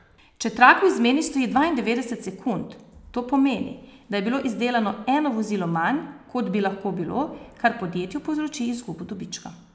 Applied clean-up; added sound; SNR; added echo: none; none; none; none.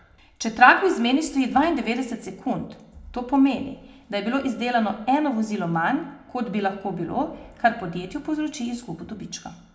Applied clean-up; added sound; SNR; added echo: none; none; none; reverberation time 0.2 s.